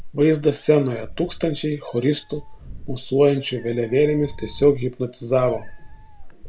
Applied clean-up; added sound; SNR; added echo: none; Meow; 14 dB; none.